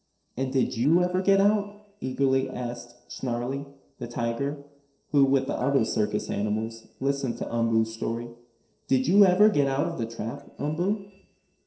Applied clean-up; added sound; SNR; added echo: neural separator model SepFormer DNS4.